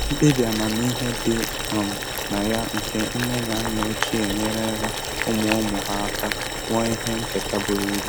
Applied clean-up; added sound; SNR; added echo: none; Boiling; 2 dB; none.